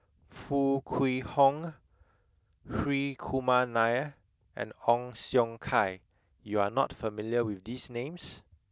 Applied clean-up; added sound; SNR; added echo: none; none; none; none.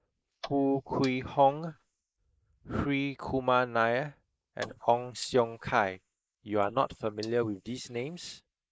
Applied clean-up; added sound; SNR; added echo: neural mask model Resemble Enhance denoiser.